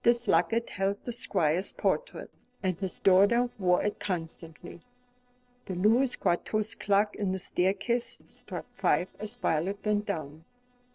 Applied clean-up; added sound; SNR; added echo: neural separator model SepFormer DNS4.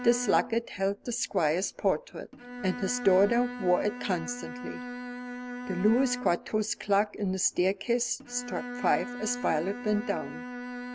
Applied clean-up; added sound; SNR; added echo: none; Bowed string instrument; 10 dB; none.